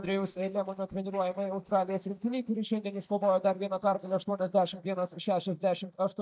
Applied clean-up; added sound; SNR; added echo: neural mask model DeepFilterNet 3.